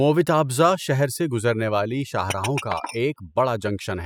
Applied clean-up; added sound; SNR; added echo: classical method spectral subtraction.